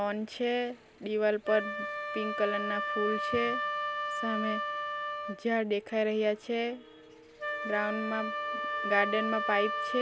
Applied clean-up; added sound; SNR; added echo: none; Wind instrument, woodwind instrument; 3 dB; none.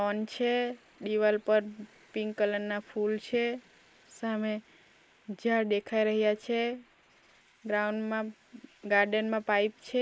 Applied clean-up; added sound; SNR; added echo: neural mask model Resemble Enhance denoiser.